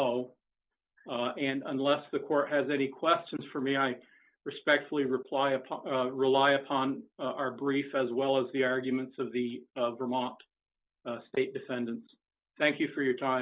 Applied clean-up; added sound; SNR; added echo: none; none; none; none.